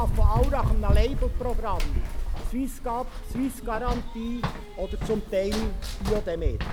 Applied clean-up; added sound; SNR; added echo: none; Run; -5 dB; none.